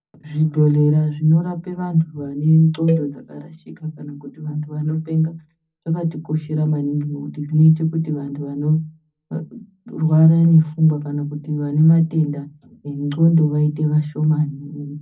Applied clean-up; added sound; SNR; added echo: none; Cowbell; 15 dB; reverberation time 0.4 s.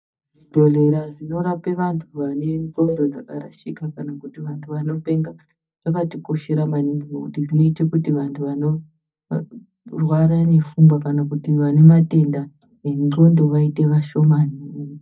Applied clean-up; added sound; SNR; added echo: neural mask model DeepFilterNet 3.